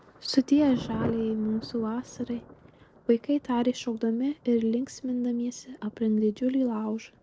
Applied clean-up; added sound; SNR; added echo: none; Thunder; 16 dB; none.